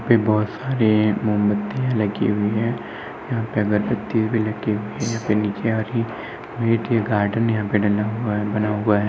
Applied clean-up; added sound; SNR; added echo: none; Tambourine; 16 dB; none.